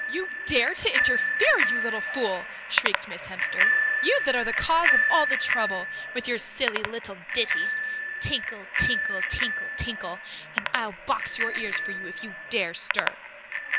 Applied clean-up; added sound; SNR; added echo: none; Bicycle bell; -2 dB; none.